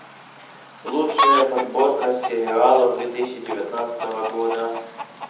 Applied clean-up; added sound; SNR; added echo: none; Chicken, rooster; 4 dB; reverberation time 1.0 s.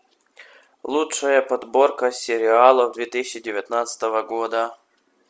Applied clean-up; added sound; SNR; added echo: none; none; none; none.